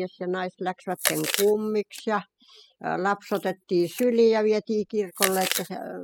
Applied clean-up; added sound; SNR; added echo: classical method spectral subtraction.